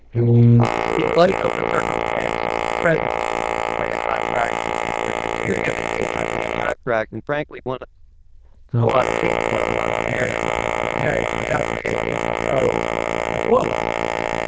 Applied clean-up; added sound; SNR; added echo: neural diffusion model UNIVERSE++.